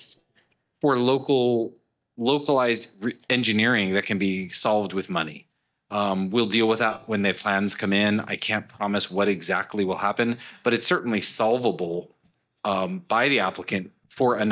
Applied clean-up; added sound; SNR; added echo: neural mask model DeepFilterNet 3.